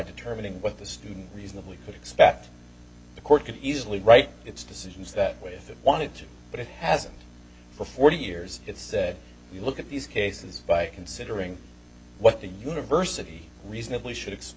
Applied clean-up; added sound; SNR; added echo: none; none; none; none.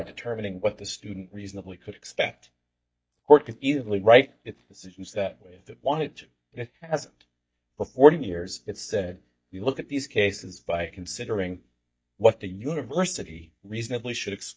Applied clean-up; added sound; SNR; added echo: neural mask model DeepFilterNet 3.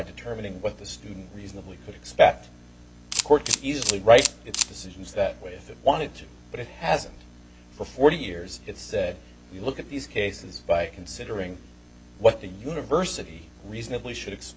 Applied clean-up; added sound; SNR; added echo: none; Camera; 3 dB; none.